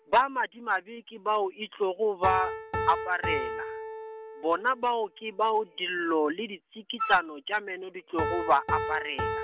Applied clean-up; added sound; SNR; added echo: none; Piano + Wind instrument, woodwind instrument; 7 dB; none.